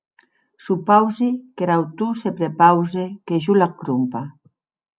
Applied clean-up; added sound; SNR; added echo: none; none; none; none.